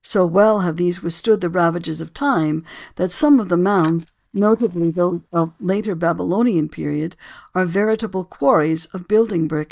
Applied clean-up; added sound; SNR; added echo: neural mask model DeepFilterNet 3.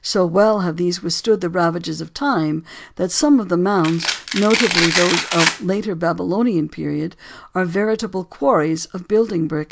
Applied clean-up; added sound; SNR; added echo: none; Domestic sounds, home sounds; 2 dB; none.